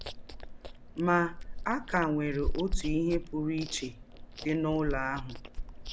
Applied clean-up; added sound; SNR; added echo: none; Chewing, mastication; 5 dB; none.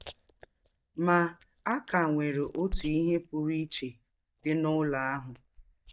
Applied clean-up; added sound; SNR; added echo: neural mask model DeepFilterNet 3.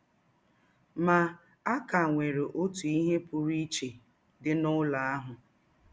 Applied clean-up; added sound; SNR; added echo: none; none; none; none.